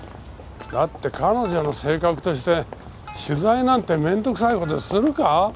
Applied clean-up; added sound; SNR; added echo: none; none; none; none.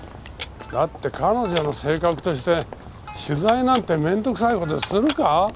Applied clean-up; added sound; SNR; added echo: none; Camera; 10 dB; none.